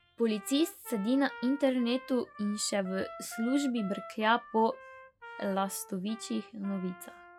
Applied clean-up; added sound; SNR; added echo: classical method log-MMSE.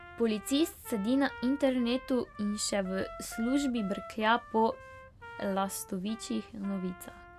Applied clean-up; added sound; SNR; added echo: none; Trumpet; 16 dB; none.